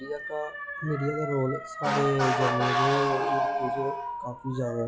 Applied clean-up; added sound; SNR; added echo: classical method log-MMSE.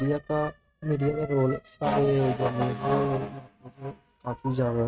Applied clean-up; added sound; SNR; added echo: neural mask model RNNoise.